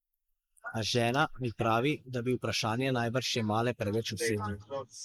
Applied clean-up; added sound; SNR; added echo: neural mask model Resemble Enhance denoiser.